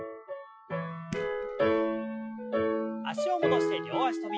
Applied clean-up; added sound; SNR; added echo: classical method Wiener filter.